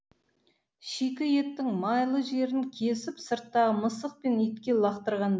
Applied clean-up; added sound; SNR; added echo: none; none; none; none.